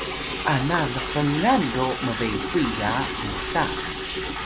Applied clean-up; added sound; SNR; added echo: none; Liquid; 4 dB; none.